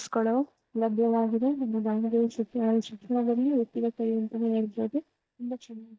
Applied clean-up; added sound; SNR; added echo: neural mask model DeepFilterNet 3.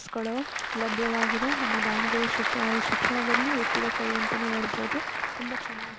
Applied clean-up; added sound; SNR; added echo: none; Applause / Crowd; -3 dB; none.